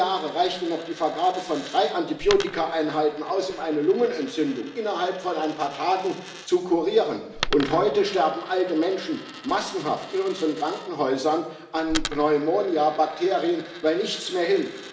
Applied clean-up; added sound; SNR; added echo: none; Coin (dropping); 14 dB; reverberation time 0.8 s.